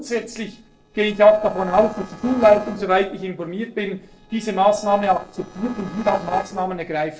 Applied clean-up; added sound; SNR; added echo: neural separator model SepFormer DNS4.